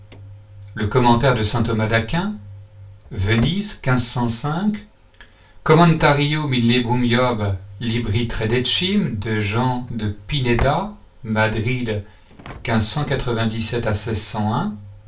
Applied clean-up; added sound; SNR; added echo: none; Slam / Engine; 17 dB; reverberation time 0.2 s.